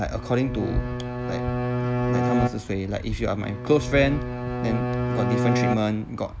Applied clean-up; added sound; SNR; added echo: none; Bowed string instrument; 1 dB; none.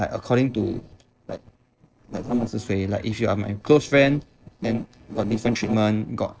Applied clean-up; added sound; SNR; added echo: neural separator model SepFormer DNS4.